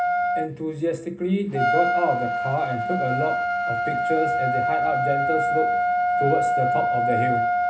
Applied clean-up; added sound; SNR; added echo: none; Trumpet; -4 dB; reverberation time 0.4 s.